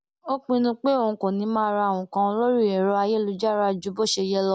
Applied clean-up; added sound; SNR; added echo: none; none; none; none.